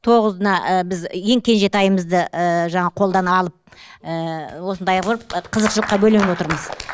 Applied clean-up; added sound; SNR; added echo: none; none; none; none.